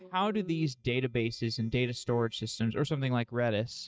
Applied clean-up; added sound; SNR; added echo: neural mask model DeepFilterNet 3.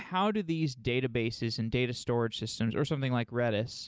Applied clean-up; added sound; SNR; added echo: none; none; none; none.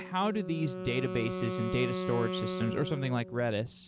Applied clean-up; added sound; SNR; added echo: none; Wind instrument, woodwind instrument; 5 dB; none.